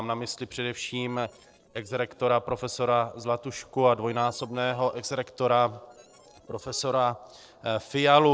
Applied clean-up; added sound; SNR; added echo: neural separator model SepFormer DNS4.